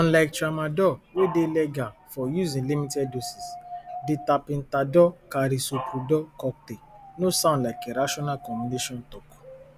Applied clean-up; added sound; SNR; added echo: none; Dog; 15 dB; none.